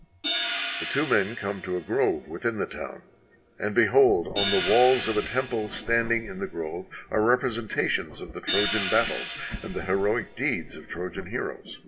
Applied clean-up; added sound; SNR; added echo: none; Hi-hat; 4 dB; reverberation time 0.8 s.